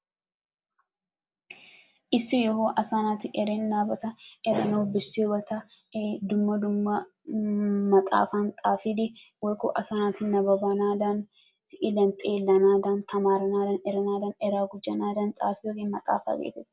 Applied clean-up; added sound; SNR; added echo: none; none; none; none.